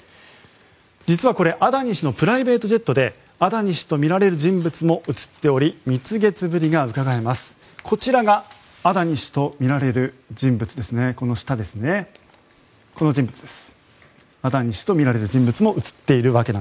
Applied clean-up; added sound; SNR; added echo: none; none; none; none.